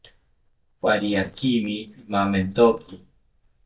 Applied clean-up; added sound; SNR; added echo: neural mask model DeepFilterNet 3.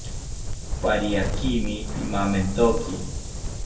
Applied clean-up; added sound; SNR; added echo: none; Wind; 2 dB; reverberation time 0.2 s.